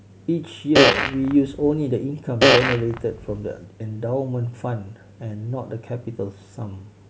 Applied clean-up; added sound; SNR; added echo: none; Fart; -4 dB; none.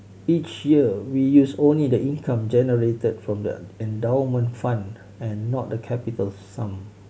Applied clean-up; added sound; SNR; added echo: none; none; none; none.